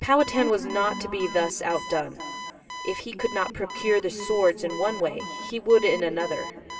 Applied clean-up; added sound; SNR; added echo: none; Alarm; 13 dB; reverberation time 2.6 s.